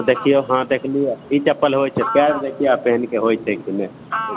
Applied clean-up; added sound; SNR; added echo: none; Fowl; 13 dB; none.